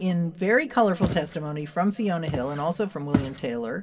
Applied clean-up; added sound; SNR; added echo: none; Walk, footsteps; 8 dB; reverberation time 1.9 s.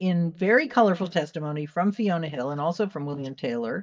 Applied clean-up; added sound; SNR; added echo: neural mask model DeepFilterNet 3.